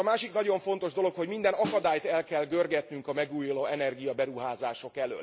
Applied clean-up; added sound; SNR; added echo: none; Snare drum; 15 dB; none.